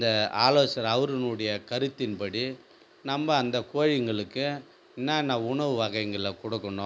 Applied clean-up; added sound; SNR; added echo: none; none; none; none.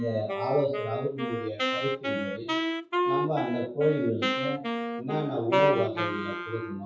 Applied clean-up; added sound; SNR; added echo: classical method WPE with log-MMSE.